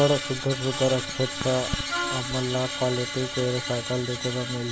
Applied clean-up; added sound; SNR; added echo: none; Wind instrument, woodwind instrument + Screech; 5 dB; none.